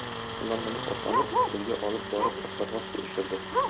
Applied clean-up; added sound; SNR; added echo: none; Bark + Tools; -3 dB; none.